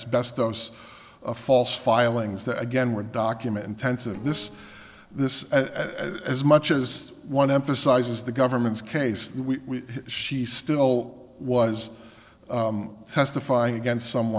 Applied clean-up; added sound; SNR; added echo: neural separator model SepFormer DNS4.